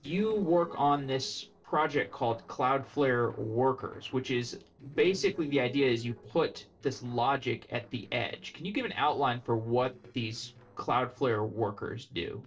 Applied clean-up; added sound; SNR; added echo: neural separator model SepFormer DNS4.